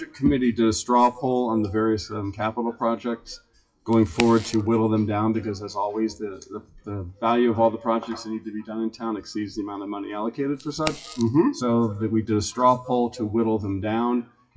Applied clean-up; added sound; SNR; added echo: classical method WPE with log-MMSE.